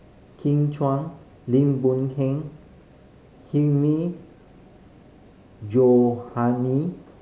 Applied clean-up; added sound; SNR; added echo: none; none; none; none.